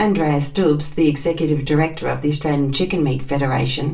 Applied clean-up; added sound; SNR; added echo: none; none; none; reverberation time 0.3 s.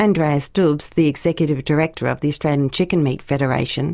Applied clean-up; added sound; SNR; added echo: none; none; none; none.